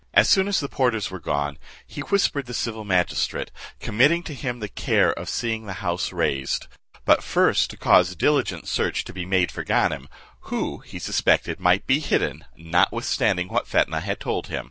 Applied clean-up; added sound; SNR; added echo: none; none; none; none.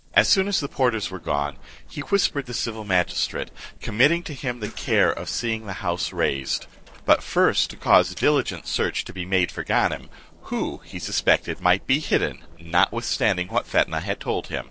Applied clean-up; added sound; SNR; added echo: neural separator model SepFormer DNS4.